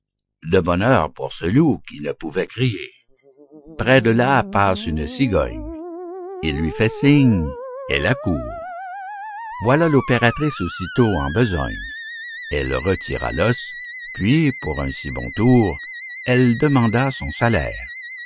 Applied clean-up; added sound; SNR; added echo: classical method Wiener filter.